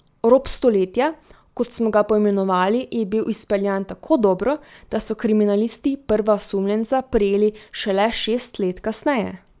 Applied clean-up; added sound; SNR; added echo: none; none; none; none.